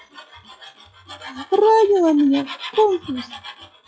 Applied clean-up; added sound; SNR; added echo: classical method log-MMSE.